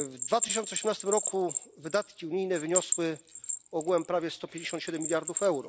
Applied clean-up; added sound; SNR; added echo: none; Bell; 4 dB; none.